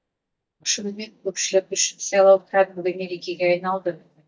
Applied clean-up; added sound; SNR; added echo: neural mask model DeepFilterNet 3.